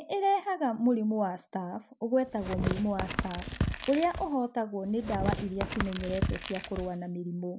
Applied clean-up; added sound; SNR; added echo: none; Tearing; 4 dB; none.